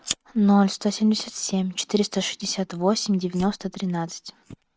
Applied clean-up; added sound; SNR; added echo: neural mask model RNNoise.